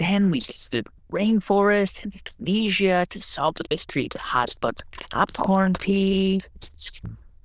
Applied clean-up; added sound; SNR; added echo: neural diffusion model UNIVERSE++.